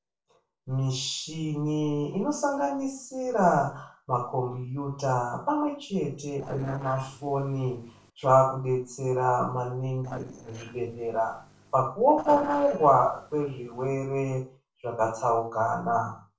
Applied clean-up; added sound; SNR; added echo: neural separator model SepFormer DNS4.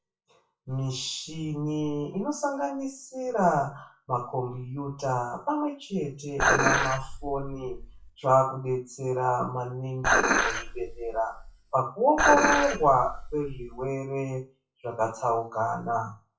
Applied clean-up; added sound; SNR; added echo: classical method WPE with log-MMSE.